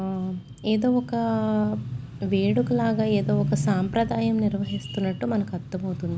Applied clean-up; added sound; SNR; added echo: none; none; none; none.